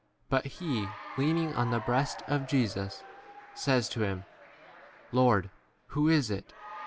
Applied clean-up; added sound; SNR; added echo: none; Applause / Cheering; 15 dB; none.